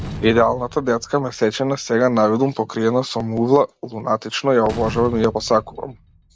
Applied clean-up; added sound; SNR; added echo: none; Slam; 17 dB; none.